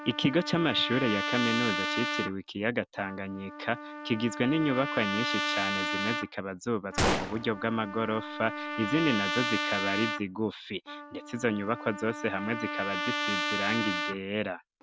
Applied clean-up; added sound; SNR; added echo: none; Gunshot, gunfire + Trumpet; 3 dB; none.